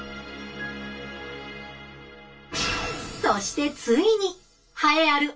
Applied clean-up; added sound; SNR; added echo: none; none; none; reverberation time 0.2 s.